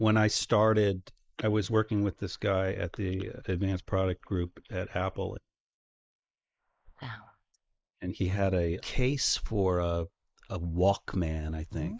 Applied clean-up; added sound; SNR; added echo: neural mask model Resemble Enhance denoiser.